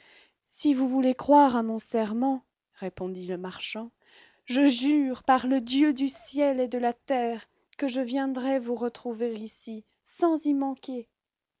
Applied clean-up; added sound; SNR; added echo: none; none; none; none.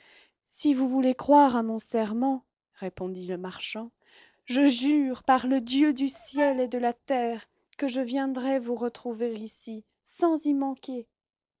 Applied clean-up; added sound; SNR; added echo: neural separator model SepFormer DNS4.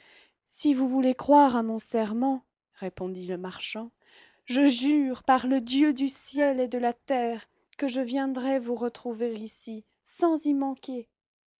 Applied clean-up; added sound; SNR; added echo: neural mask model Resemble Enhance denoiser.